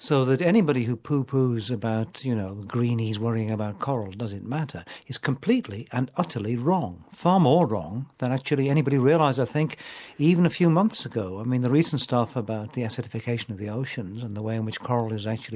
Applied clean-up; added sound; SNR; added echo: none; none; none; none.